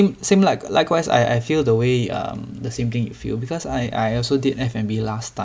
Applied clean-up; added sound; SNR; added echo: none; none; none; none.